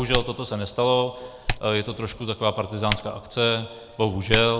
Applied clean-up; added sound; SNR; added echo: none; Typing; 8 dB; none.